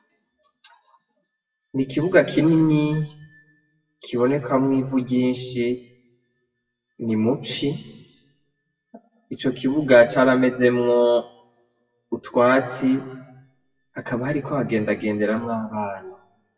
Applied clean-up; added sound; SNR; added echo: classical method WPE with log-MMSE.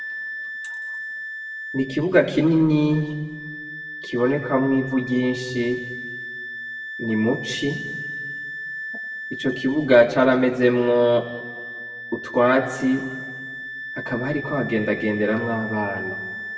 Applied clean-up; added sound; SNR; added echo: none; Wind instrument, woodwind instrument; 11 dB; reverberation time 1.5 s.